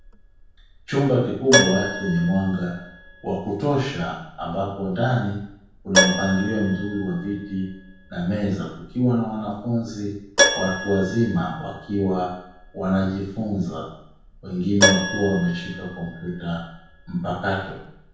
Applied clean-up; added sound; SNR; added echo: none; Keyboard (musical); 4 dB; reverberation time 0.6 s.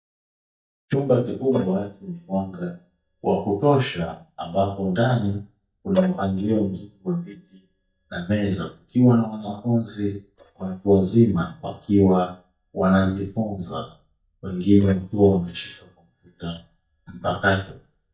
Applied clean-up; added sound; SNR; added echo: neural mask model DeepFilterNet 3.